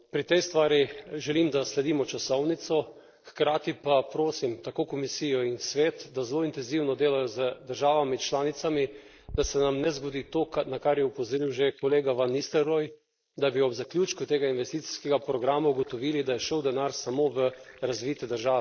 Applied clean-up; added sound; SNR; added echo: neural mask model Resemble Enhance denoiser.